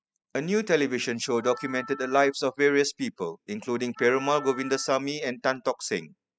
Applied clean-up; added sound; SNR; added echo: classical method spectral subtraction.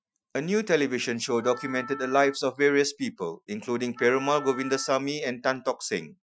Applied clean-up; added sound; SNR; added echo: classical method Wiener filter.